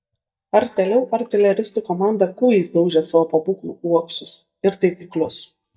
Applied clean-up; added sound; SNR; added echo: neural mask model DeepFilterNet 3.